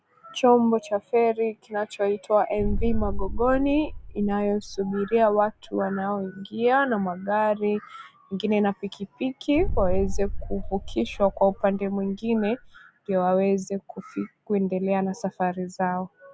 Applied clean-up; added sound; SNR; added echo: none; Boom; 4 dB; none.